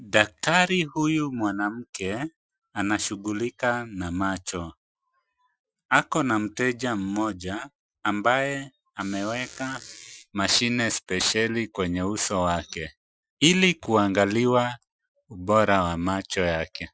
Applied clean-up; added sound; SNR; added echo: classical method Wiener filter.